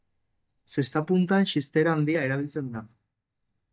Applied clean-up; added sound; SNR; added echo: neural mask model DeepFilterNet 3.